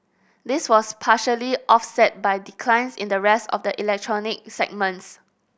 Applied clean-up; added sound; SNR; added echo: none; none; none; none.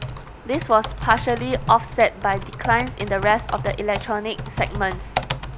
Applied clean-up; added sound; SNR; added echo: none; Typing; 7 dB; none.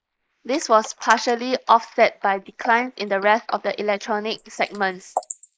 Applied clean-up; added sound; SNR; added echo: neural mask model Resemble Enhance denoiser.